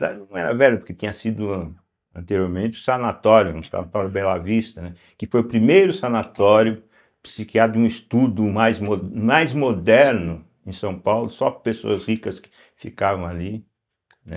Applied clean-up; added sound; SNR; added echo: neural mask model DeepFilterNet 3.